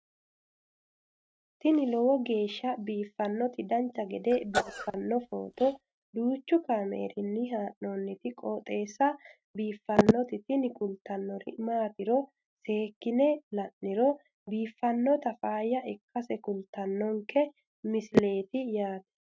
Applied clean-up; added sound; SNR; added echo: neural mask model RNNoise.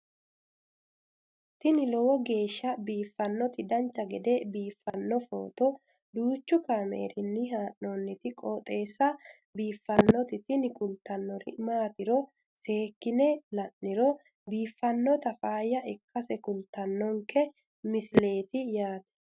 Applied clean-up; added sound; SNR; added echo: none; none; none; none.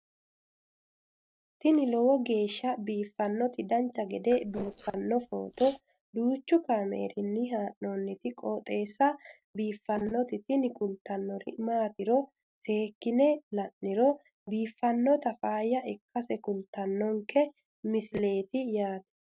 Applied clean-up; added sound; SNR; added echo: neural separator model SepFormer DNS4.